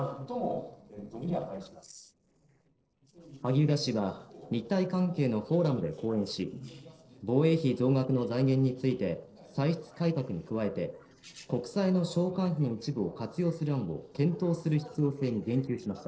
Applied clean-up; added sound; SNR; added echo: neural separator model SepFormer DNS4.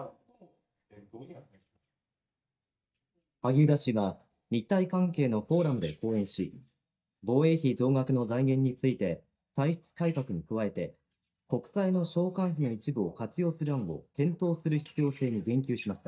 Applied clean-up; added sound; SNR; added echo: neural mask model DeepFilterNet 3.